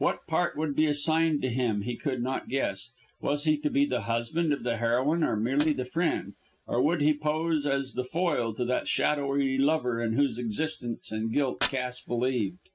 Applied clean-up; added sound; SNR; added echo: neural mask model RNNoise.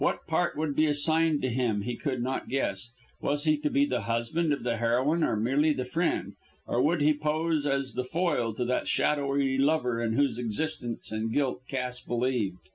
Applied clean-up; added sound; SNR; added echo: none; none; none; none.